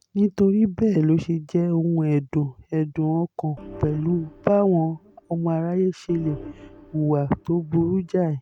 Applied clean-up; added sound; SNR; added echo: none; Organ; 20 dB; none.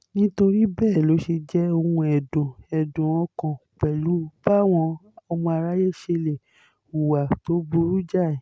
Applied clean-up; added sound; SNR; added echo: none; none; none; none.